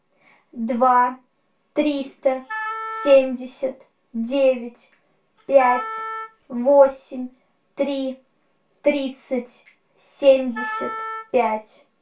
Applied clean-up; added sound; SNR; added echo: none; Wind instrument, woodwind instrument; 10 dB; reverberation time 0.2 s.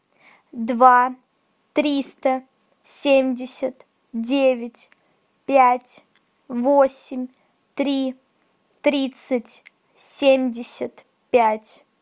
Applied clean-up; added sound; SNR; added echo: none; none; none; none.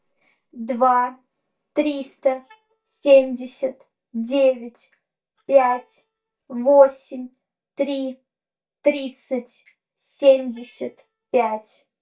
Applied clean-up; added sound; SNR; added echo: neural mask model DeepFilterNet 3.